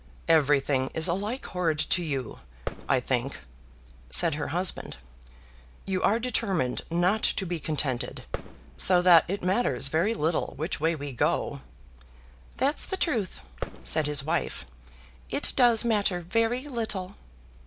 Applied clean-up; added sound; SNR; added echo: none; Fireworks; 14 dB; none.